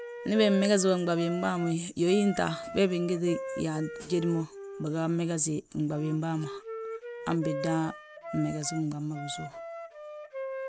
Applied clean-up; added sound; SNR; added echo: none; Wind instrument, woodwind instrument; 11 dB; none.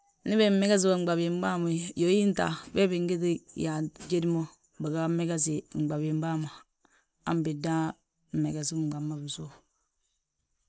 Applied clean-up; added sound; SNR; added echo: none; none; none; none.